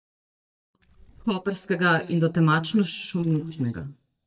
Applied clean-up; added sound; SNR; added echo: neural mask model DeepFilterNet 3.